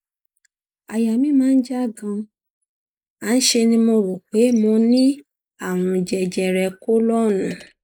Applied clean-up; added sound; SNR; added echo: neural mask model Resemble Enhance denoiser.